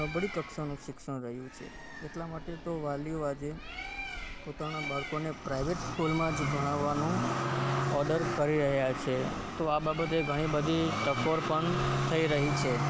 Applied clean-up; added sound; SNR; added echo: none; Bird; 11 dB; none.